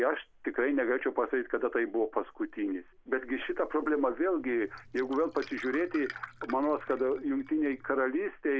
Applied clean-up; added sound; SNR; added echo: none; Glass; 18 dB; none.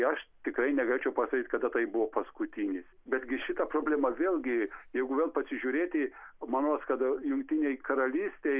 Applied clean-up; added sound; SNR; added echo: none; none; none; none.